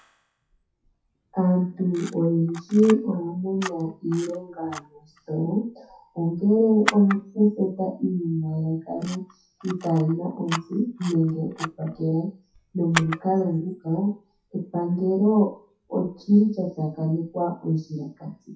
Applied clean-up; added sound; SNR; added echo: classical method WPE with log-MMSE.